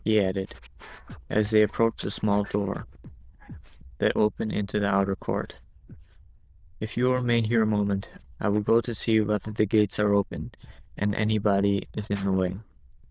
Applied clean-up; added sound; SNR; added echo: neural diffusion model UNIVERSE++.